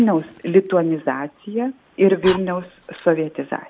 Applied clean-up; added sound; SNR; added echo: none; Fire; 17 dB; none.